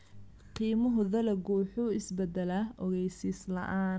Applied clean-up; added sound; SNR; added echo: none; none; none; none.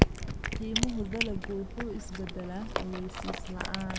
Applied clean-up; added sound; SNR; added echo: none; Cat; -5 dB; none.